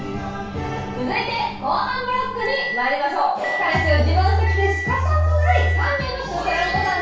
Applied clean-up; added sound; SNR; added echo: none; Microwave oven; 9 dB; reverberation time 0.6 s.